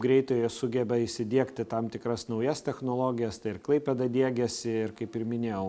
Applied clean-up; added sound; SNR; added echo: none; none; none; none.